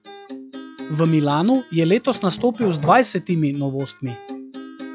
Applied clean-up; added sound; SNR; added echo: classical method log-MMSE.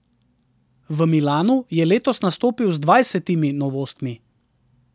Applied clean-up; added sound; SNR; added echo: none; none; none; none.